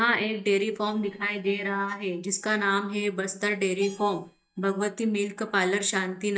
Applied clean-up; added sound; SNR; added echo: neural mask model DeepFilterNet 3.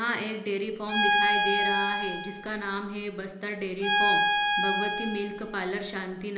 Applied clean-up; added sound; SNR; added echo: none; Bowed string instrument; -4 dB; reverberation time 1.0 s.